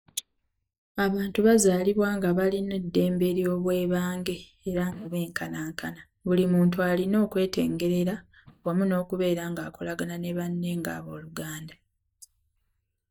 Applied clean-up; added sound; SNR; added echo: neural mask model DeepFilterNet 3.